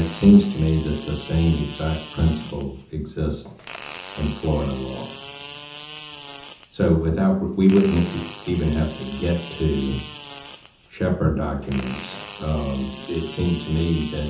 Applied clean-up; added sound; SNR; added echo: none; Fart; 16 dB; reverberation time 0.6 s.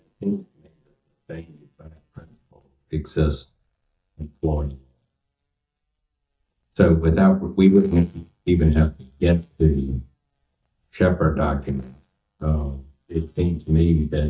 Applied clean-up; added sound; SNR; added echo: neural mask model DeepFilterNet 3.